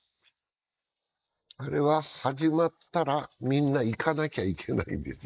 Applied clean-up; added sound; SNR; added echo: neural mask model Resemble Enhance denoiser.